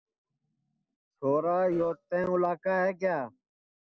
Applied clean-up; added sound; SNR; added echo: neural separator model SepFormer DNS4.